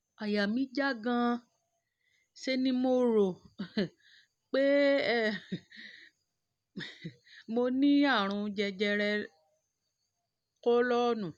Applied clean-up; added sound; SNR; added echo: none; none; none; none.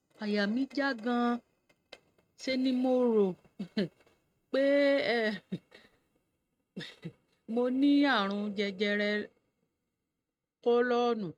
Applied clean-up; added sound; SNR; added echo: neural mask model RNNoise.